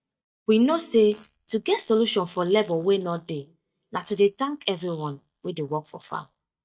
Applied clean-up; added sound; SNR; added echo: neural mask model DeepFilterNet 3.